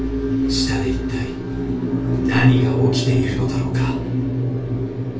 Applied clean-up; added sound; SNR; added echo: none; none; none; reverberation time 0.3 s.